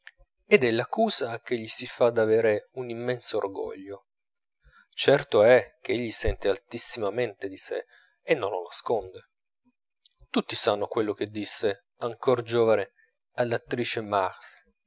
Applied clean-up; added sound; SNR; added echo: none; none; none; none.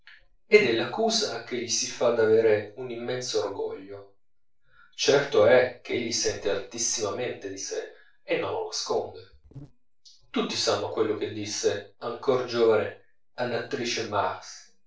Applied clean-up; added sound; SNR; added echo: neural separator model SepFormer DNS4.